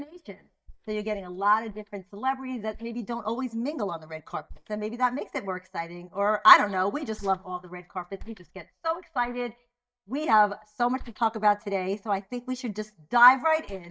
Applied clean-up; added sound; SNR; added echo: neural mask model DeepFilterNet 3.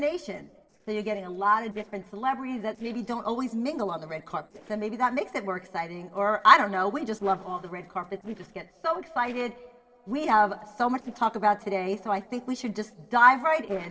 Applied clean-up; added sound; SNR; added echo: neural separator model SepFormer DNS4.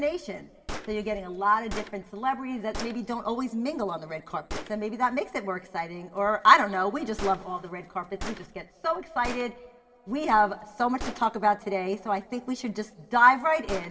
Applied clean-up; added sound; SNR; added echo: none; Gunshot, gunfire; 15 dB; reverberation time 2.7 s.